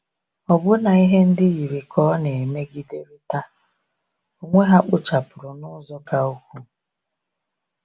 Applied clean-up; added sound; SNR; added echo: none; none; none; none.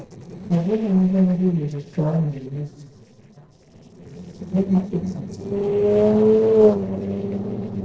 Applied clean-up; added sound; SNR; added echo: neural separator model SepFormer DNS4.